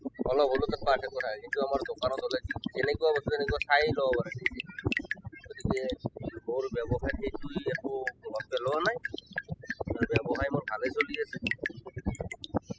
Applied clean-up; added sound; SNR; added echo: classical method spectral subtraction.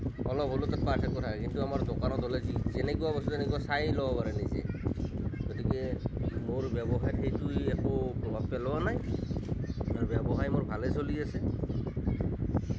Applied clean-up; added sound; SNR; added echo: none; none; none; none.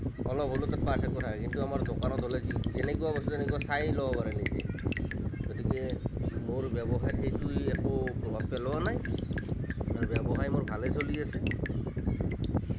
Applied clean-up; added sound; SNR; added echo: none; Drip; 16 dB; none.